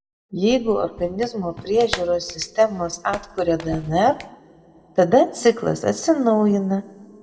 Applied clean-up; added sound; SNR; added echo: none; Clapping; 16 dB; reverberation time 1.1 s.